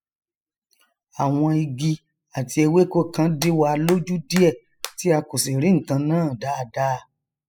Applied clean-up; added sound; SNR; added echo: classical method spectral subtraction.